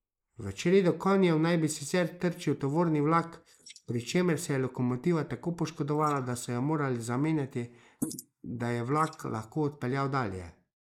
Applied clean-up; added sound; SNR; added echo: neural mask model Resemble Enhance denoiser.